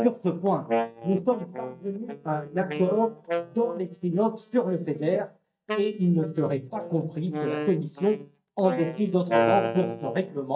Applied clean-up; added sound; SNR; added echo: neural mask model DeepFilterNet 3.